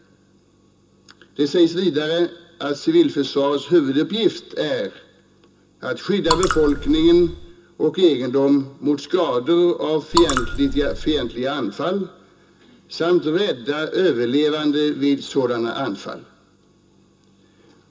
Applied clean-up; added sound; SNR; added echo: none; Raindrop / Drip; 4 dB; reverberation time 0.2 s.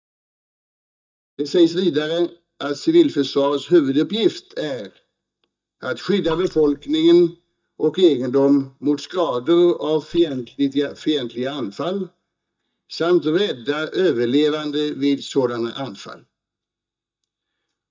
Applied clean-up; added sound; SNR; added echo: neural mask model DeepFilterNet 3.